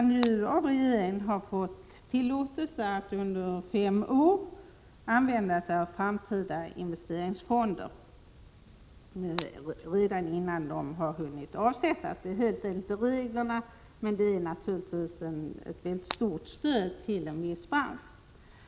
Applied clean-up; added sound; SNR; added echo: none; Shatter; 15 dB; none.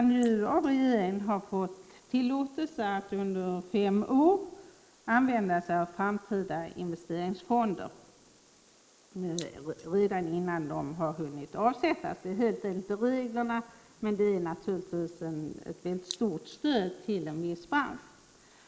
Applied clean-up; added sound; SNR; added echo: neural mask model Resemble Enhance denoiser.